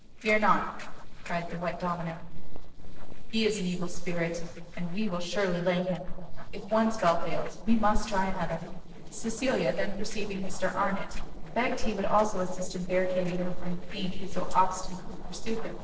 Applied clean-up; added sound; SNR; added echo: neural separator model SepFormer DNS4.